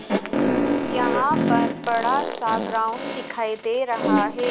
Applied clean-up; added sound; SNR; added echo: none; Fart; -1 dB; none.